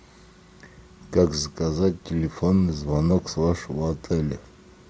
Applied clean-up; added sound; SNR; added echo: none; none; none; none.